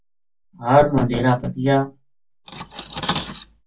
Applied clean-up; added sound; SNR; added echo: none; Cutlery, silverware; 7 dB; reverberation time 0.1 s.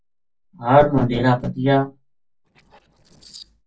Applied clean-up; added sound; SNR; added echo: neural separator model SepFormer DNS4.